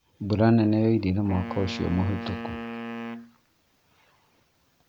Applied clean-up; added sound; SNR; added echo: none; Wind instrument, woodwind instrument; 11 dB; none.